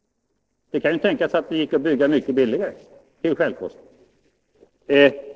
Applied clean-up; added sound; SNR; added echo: neural separator model SepFormer DNS4.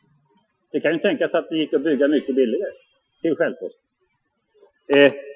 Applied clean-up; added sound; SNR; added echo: classical method Wiener filter.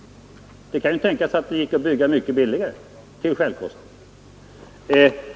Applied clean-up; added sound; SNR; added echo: none; none; none; none.